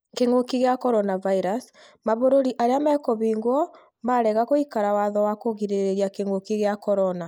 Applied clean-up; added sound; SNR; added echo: neural mask model Resemble Enhance denoiser.